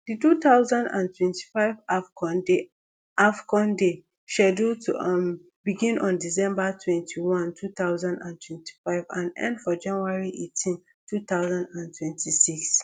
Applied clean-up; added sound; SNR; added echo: none; none; none; none.